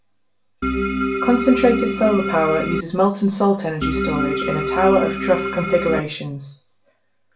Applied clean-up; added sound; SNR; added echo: none; Organ; 2 dB; reverberation time 0.3 s.